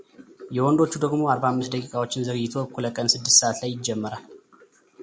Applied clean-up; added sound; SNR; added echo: none; none; none; none.